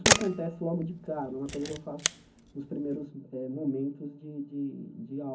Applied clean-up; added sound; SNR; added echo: none; Camera; -3 dB; reverberation time 0.4 s.